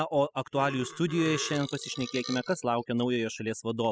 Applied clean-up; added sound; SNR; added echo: classical method spectral subtraction.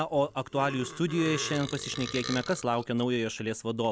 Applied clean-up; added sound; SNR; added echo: none; Burping, eructation; 12 dB; none.